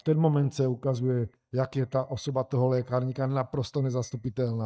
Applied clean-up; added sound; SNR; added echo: neural mask model DeepFilterNet 3.